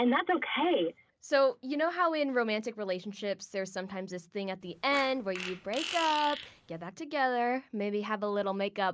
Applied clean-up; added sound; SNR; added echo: none; Fart; 10 dB; none.